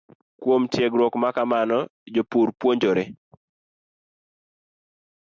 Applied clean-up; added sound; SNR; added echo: none; none; none; none.